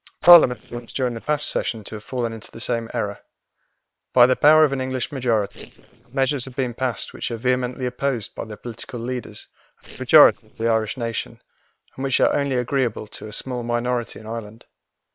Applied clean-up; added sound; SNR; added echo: neural separator model SepFormer WHAM!.